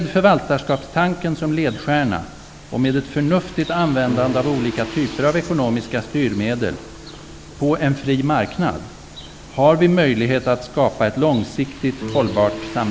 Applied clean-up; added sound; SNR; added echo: none; Bird + Guitar; 16 dB; none.